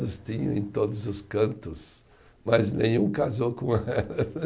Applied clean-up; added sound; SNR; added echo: none; none; none; none.